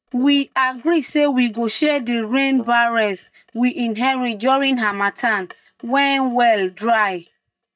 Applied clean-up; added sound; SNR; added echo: neural mask model DeepFilterNet 3.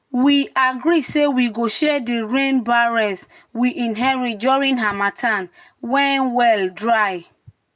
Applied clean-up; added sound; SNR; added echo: none; none; none; none.